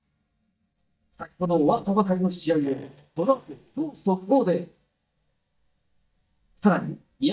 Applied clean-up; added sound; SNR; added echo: neural mask model DeepFilterNet 3.